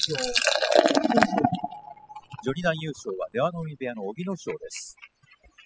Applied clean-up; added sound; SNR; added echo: classical method spectral subtraction.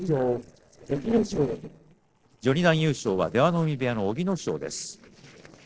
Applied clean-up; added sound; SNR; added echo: neural separator model SepFormer DNS4.